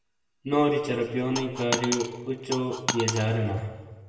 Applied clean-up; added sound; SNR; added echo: none; Coin (dropping); 5 dB; reverberation time 1.2 s.